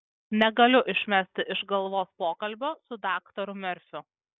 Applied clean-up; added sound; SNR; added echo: none; none; none; none.